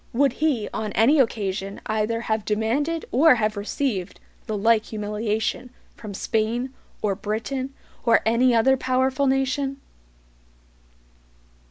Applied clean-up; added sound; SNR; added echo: none; none; none; none.